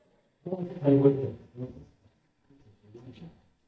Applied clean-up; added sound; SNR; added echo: neural mask model DeepFilterNet 3.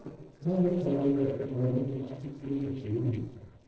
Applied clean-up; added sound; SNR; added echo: neural separator model SepFormer DNS4.